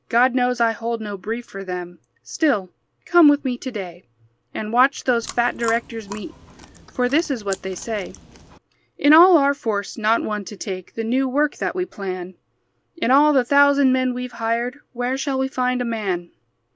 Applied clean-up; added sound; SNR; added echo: none; Chewing, mastication; 17 dB; none.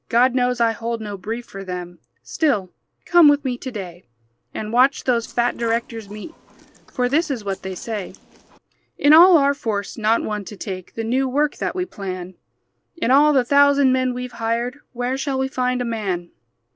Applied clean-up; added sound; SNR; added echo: neural separator model SepFormer DNS4.